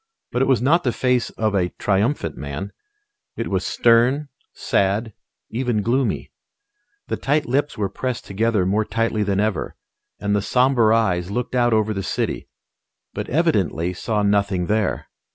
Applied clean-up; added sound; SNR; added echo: none; none; none; none.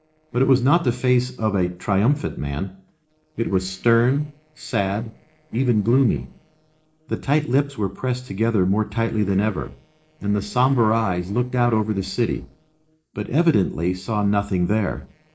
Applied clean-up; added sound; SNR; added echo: neural separator model SepFormer DNS4.